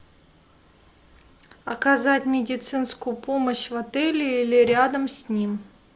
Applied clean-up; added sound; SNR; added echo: none; Microwave oven; 20 dB; none.